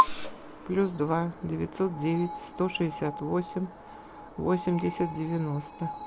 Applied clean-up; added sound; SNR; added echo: none; Screech; 12 dB; none.